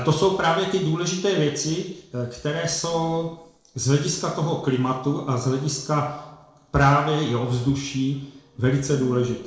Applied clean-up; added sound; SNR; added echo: neural separator model SepFormer DNS4.